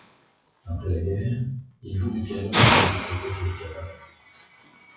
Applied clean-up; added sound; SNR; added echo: classical method WPE with log-MMSE.